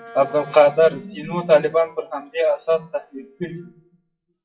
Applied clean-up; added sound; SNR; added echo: classical method WPE with log-MMSE.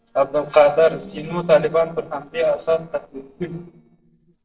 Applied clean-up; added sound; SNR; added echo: neural separator model SepFormer DNS4.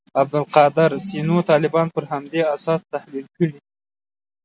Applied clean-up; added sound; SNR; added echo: none; none; none; none.